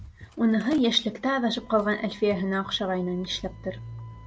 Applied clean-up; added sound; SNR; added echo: none; Slam / Engine starting; 19 dB; none.